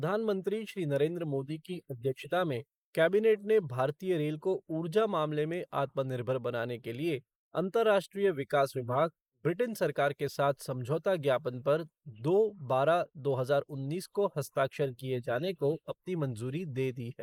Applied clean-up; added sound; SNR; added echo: neural mask model Resemble Enhance denoiser.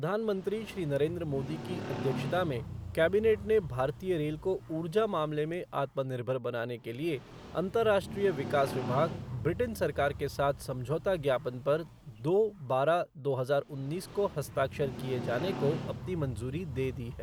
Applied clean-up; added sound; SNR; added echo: none; Motorcycle; 11 dB; none.